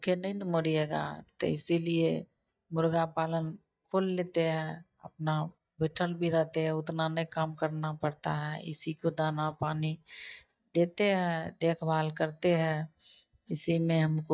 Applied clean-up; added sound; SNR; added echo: neural mask model DeepFilterNet 3.